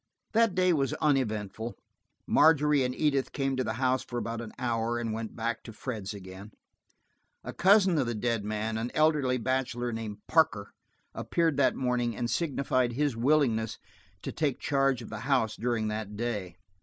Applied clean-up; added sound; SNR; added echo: none; none; none; none.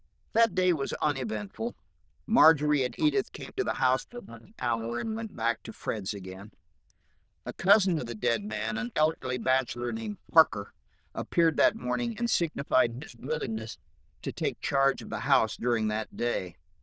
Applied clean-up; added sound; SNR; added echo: neural diffusion model UNIVERSE++.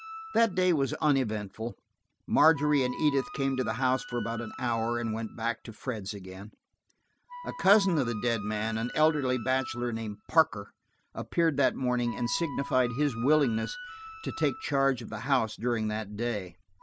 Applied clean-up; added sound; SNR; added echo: none; Wind instrument, woodwind instrument; 16 dB; none.